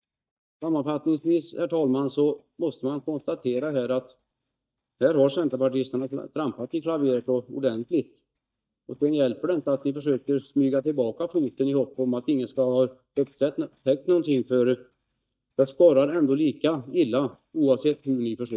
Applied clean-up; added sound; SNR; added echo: neural mask model DeepFilterNet 3.